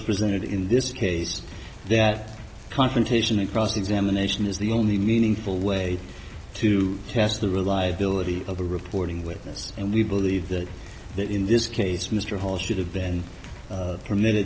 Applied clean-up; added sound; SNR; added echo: none; Rain + Drum kit; 16 dB; none.